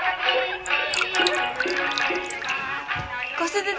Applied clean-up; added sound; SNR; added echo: none; Drip; 6 dB; none.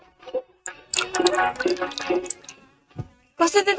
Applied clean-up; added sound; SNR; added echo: neural mask model RNNoise.